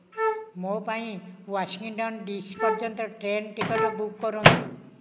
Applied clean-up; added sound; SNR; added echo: none; Microwave oven + Wind instrument, woodwind instrument; -3 dB; none.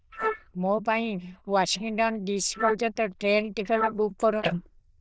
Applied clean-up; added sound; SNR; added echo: neural diffusion model UNIVERSE++.